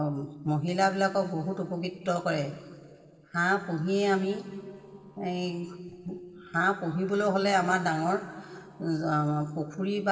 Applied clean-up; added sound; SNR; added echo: neural separator model SepFormer DNS4.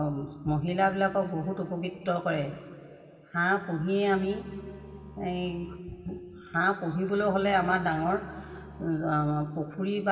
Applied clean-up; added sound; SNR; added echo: none; Bowed string instrument; 19 dB; reverberation time 2.4 s.